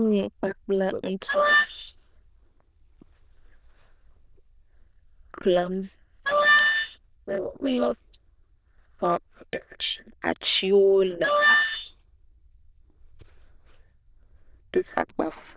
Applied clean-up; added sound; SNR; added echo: neural diffusion model UNIVERSE++.